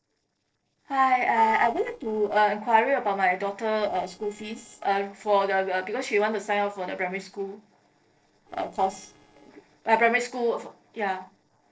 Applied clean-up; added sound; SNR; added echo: neural separator model SepFormer DNS4.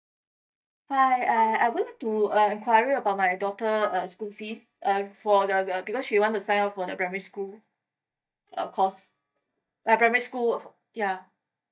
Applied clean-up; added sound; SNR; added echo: neural mask model DeepFilterNet 3.